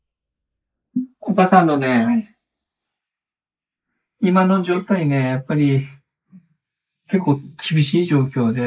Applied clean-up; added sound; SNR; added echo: neural mask model Resemble Enhance denoiser.